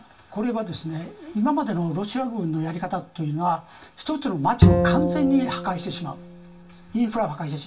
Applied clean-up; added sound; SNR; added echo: none; Bowed string instrument; -3 dB; reverberation time 0.2 s.